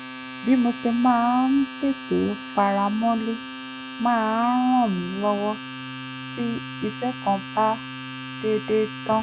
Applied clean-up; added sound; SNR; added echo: none; Domestic sounds, home sounds; 11 dB; none.